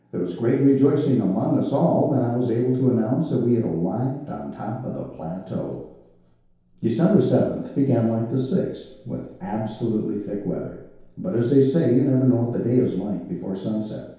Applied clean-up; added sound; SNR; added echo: none; none; none; reverberation time 0.8 s.